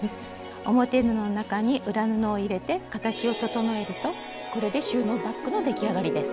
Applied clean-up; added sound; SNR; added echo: none; none; none; none.